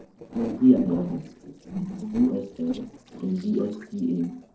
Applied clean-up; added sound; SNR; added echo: neural separator model SepFormer DNS4.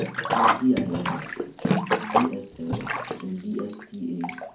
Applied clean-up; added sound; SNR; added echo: none; Sink (filling or washing); -3 dB; reverberation time 0.3 s.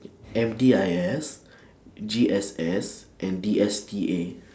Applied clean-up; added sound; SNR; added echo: none; none; none; none.